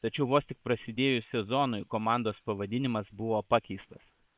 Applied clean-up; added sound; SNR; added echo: neural separator model SepFormer WHAM!.